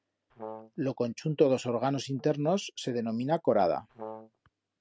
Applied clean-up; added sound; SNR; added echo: none; Brass instrument; 14 dB; none.